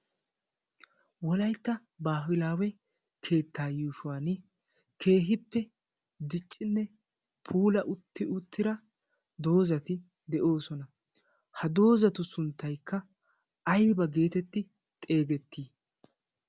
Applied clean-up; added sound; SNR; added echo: none; none; none; none.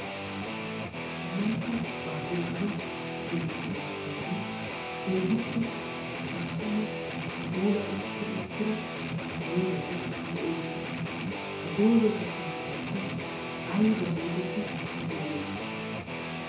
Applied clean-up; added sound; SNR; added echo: none; Guitar; 2 dB; reverberation time 2.0 s.